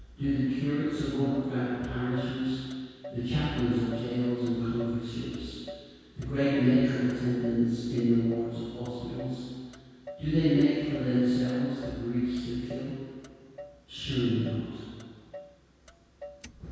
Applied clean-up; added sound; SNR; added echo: none; Motor vehicle (road); 19 dB; reverberation time 2.0 s.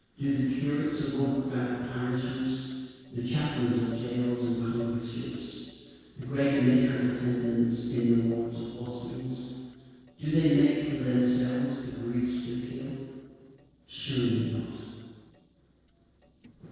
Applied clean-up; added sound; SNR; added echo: neural separator model SepFormer DNS4.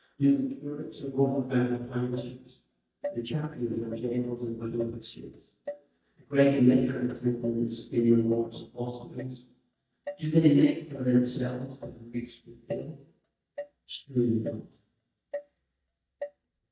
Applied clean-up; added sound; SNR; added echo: neural mask model DeepFilterNet 3.